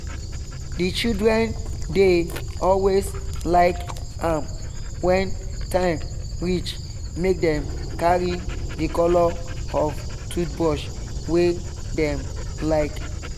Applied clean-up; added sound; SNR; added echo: none; Dog; 5 dB; none.